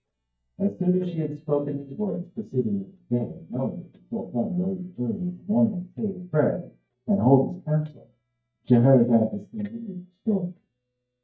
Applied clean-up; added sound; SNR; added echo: neural mask model DeepFilterNet 3.